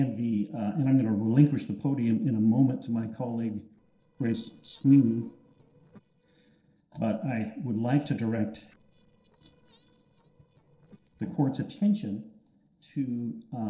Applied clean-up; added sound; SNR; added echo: neural separator model SepFormer DNS4.